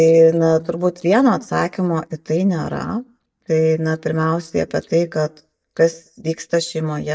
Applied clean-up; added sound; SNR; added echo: neural mask model DeepFilterNet 3.